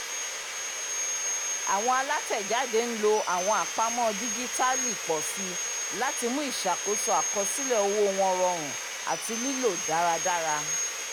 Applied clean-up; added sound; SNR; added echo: none; Sawing; 3 dB; none.